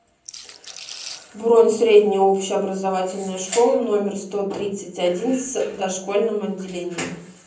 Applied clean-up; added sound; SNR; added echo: none; Rattle / Rattle (instrument); 17 dB; reverberation time 0.6 s.